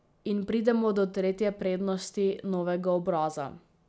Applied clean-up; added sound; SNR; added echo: none; none; none; none.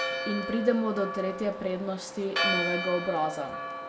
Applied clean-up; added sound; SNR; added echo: none; Church bell; 3 dB; reverberation time 0.6 s.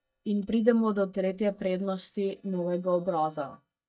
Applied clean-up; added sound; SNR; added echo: neural mask model DeepFilterNet 3.